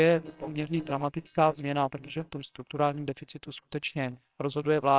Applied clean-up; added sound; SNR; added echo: neural separator model SepFormer WHAMR!.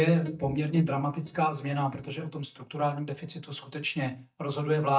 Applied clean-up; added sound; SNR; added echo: neural mask model DeepFilterNet 3.